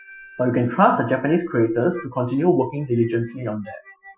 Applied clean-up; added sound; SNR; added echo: classical method Wiener filter.